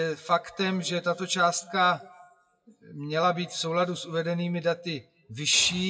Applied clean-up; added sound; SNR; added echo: classical method WPE with log-MMSE.